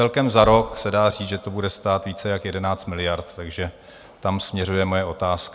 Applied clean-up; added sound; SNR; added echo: none; Knock; 20 dB; none.